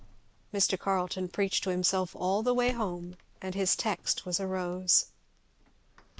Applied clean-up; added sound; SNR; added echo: none; Door; 19 dB; none.